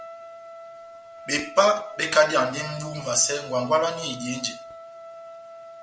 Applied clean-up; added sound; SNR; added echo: none; Trumpet; 15 dB; none.